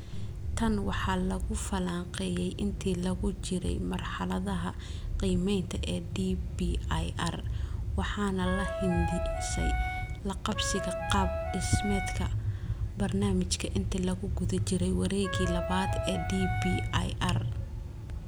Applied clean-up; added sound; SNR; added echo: none; Wind instrument, woodwind instrument; 6 dB; none.